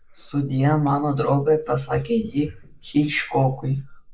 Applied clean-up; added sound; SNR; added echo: neural mask model Resemble Enhance denoiser.